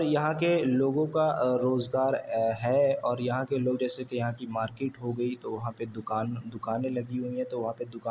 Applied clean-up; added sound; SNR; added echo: none; none; none; none.